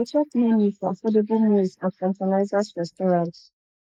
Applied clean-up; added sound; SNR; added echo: neural mask model Resemble Enhance denoiser.